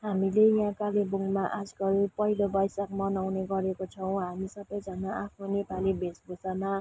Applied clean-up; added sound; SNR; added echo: none; none; none; none.